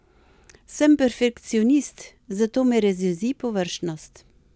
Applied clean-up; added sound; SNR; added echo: none; none; none; none.